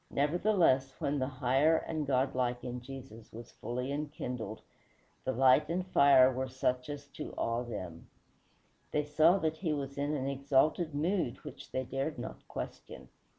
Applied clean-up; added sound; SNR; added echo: none; none; none; none.